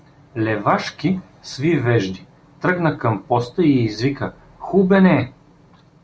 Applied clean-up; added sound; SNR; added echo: none; none; none; none.